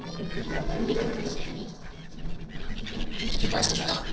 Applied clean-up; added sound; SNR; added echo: neural separator model SepFormer DNS4.